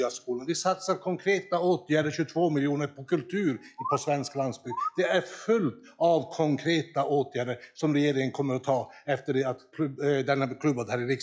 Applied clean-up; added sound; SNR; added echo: classical method log-MMSE.